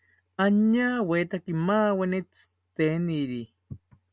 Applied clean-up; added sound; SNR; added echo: none; none; none; none.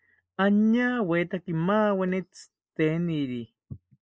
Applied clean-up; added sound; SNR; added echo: neural mask model Resemble Enhance denoiser.